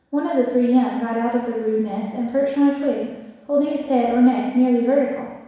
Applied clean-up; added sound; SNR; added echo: none; none; none; reverberation time 1.1 s.